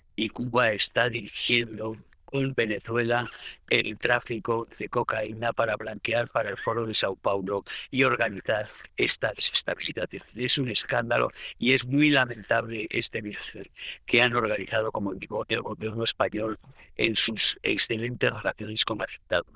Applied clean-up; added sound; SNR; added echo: neural diffusion model UNIVERSE++.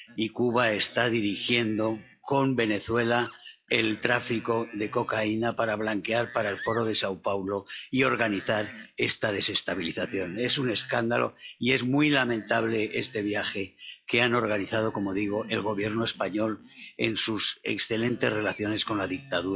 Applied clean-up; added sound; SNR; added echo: classical method log-MMSE.